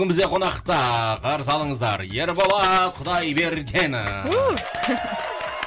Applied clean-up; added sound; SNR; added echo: none; none; none; none.